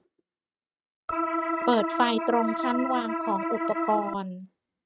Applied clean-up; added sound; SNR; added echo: neural mask model RNNoise.